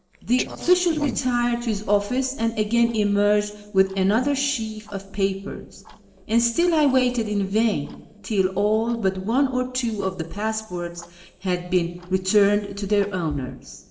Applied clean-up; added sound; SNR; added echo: neural separator model SepFormer DNS4.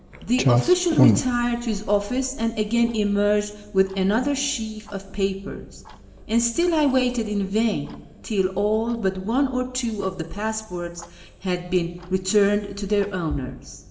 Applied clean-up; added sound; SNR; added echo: none; Clock; 7 dB; reverberation time 1.1 s.